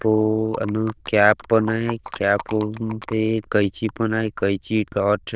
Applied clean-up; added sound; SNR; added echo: neural diffusion model UNIVERSE++.